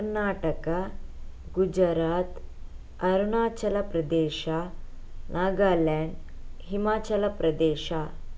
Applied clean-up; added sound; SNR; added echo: none; none; none; none.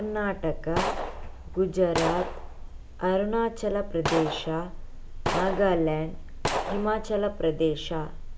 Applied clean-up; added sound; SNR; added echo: none; Gunshot, gunfire; 7 dB; none.